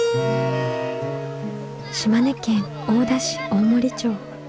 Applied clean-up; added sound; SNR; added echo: none; Keyboard (musical); 9 dB; none.